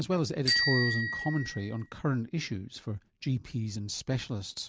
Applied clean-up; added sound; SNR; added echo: none; Bicycle bell; 2 dB; none.